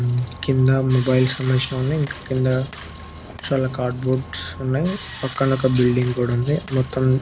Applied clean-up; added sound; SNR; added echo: none; Sawing; 14 dB; none.